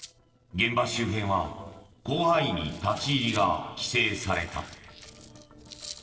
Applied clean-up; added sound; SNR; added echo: neural separator model SepFormer DNS4.